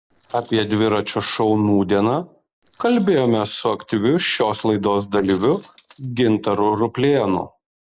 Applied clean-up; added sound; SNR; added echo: neural separator model SepFormer DNS4.